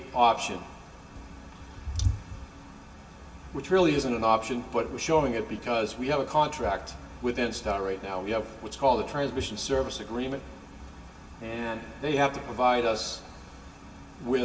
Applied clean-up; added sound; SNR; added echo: none; none; none; reverberation time 0.2 s.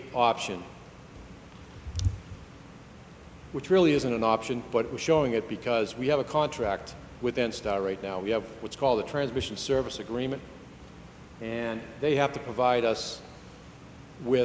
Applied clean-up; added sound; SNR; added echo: none; none; none; none.